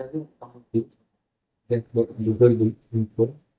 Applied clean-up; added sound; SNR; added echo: neural mask model DeepFilterNet 3.